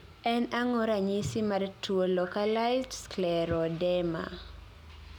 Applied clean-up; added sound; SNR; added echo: none; none; none; none.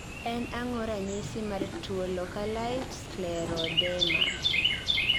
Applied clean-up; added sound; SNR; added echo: none; Chirp, tweet; -3 dB; none.